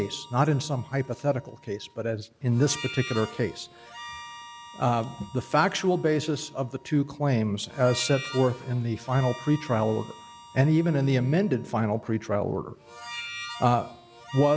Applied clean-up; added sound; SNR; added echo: none; Harmonica; 17 dB; none.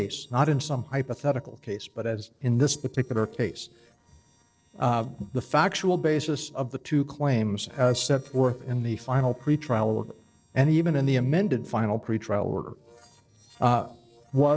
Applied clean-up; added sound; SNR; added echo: neural separator model SepFormer DNS4.